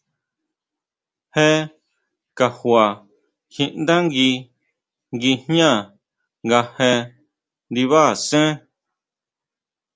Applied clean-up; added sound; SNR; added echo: none; none; none; none.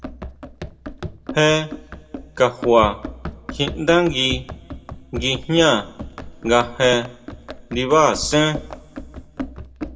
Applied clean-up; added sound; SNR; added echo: none; Run; 12 dB; reverberation time 0.7 s.